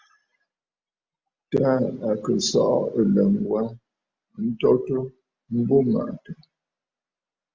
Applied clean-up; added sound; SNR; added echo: none; none; none; none.